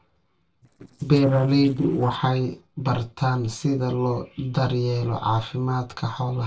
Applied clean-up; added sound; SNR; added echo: neural separator model SepFormer DNS4.